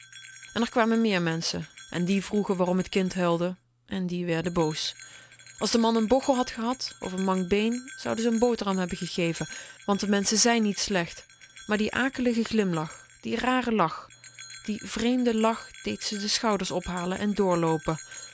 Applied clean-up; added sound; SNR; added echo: none; Bell; 19 dB; none.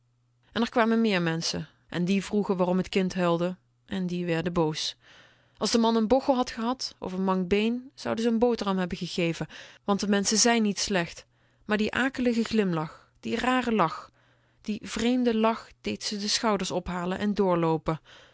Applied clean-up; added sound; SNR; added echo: none; none; none; none.